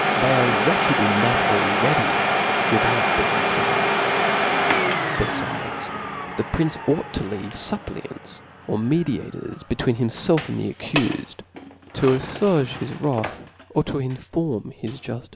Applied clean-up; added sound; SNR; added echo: none; Domestic sounds, home sounds; -1 dB; none.